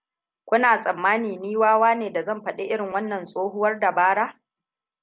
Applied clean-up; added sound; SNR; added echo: none; none; none; none.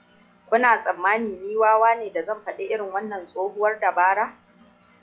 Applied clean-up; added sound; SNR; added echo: classical method log-MMSE.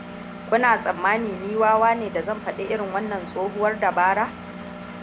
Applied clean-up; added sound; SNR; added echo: none; Engine; 13 dB; none.